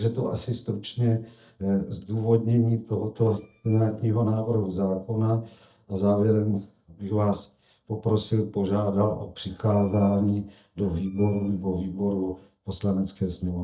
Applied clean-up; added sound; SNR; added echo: neural mask model DeepFilterNet 3.